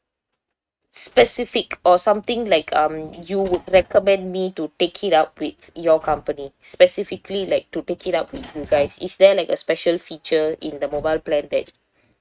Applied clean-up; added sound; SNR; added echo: neural mask model RNNoise.